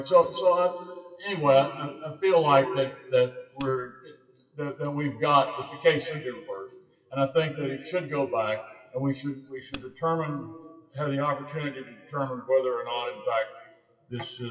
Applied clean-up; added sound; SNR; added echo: classical method WPE with log-MMSE.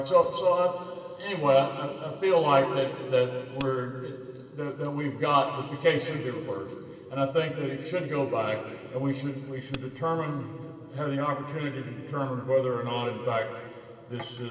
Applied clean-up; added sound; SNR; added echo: none; Bicycle bell; -1 dB; reverberation time 2.4 s.